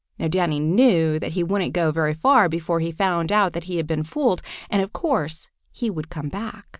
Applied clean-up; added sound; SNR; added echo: none; none; none; none.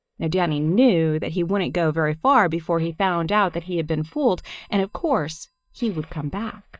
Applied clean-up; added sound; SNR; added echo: neural mask model DeepFilterNet 3.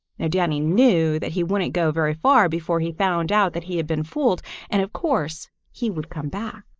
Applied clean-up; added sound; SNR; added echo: neural mask model Resemble Enhance denoiser.